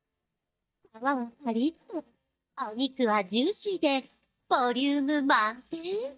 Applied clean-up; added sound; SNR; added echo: neural mask model DeepFilterNet 3.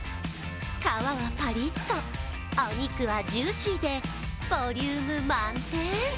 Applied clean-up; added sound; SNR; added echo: none; none; none; none.